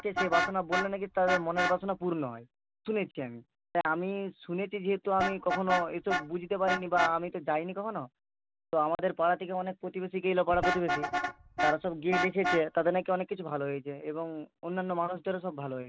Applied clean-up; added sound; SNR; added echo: none; Vehicle horn, car horn, honking; 5 dB; none.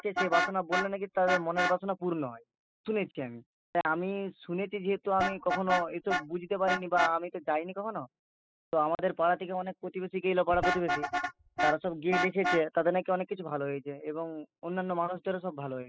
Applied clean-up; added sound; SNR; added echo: classical method spectral subtraction.